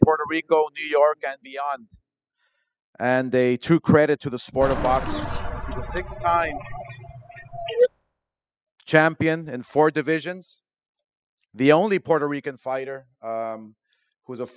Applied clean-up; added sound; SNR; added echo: classical method spectral subtraction.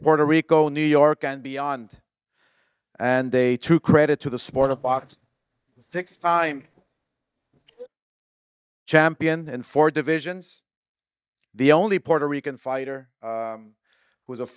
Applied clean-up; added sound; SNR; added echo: neural mask model DeepFilterNet 3.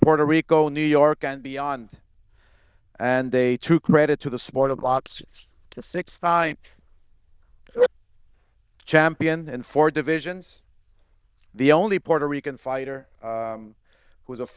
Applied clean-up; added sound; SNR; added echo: neural diffusion model UNIVERSE++.